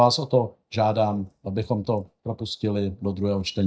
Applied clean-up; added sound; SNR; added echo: neural mask model DeepFilterNet 3.